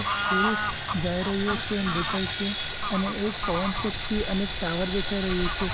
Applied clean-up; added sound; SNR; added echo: none; Sawing + Bird / Fowl; -3 dB; none.